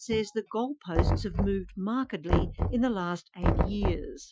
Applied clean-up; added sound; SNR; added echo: classical method Wiener filter.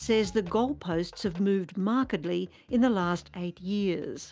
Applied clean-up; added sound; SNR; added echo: none; none; none; none.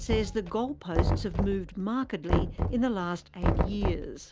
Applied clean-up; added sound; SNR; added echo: none; Knock; -1 dB; none.